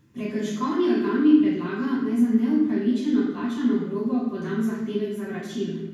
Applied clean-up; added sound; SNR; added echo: none; none; none; reverberation time 1.1 s.